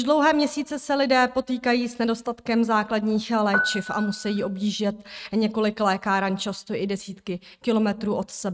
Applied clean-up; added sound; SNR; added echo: neural mask model RNNoise.